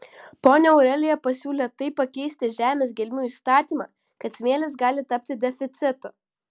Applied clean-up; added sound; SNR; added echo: none; none; none; none.